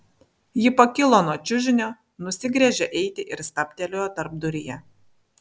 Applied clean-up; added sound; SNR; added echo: none; none; none; none.